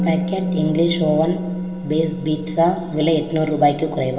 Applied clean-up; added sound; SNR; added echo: none; Musical instrument; 6 dB; reverberation time 0.7 s.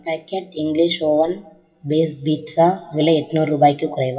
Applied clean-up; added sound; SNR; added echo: classical method WPE with log-MMSE.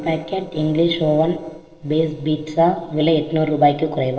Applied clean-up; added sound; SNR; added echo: neural separator model SepFormer DNS4.